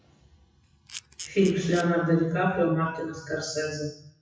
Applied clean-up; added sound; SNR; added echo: classical method WPE with log-MMSE.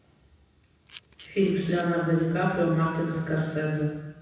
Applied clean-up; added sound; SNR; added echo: none; Camera; 19 dB; reverberation time 1.1 s.